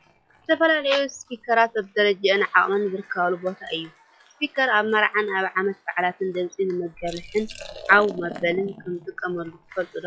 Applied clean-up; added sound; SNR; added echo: classical method log-MMSE.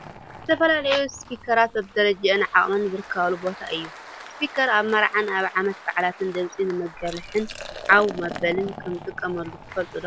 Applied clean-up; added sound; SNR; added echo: none; Liquid + Applause; 15 dB; none.